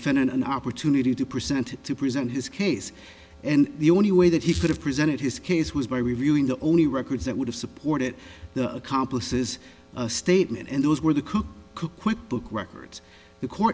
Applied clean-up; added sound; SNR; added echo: none; Squeak; 18 dB; none.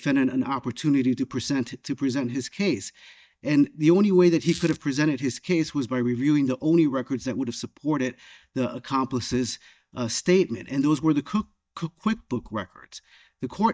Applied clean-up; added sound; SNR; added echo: neural mask model DeepFilterNet 3.